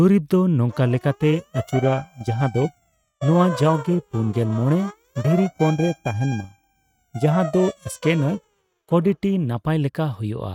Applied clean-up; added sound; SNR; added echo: neural mask model RNNoise.